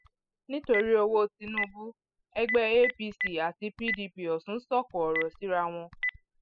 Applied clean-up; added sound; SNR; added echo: classical method spectral subtraction.